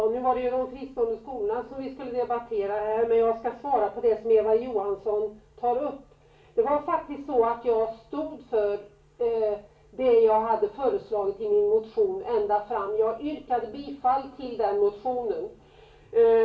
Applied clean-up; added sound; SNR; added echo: none; none; none; reverberation time 0.3 s.